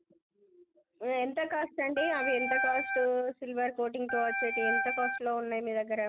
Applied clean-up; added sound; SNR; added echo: none; Organ; 0 dB; none.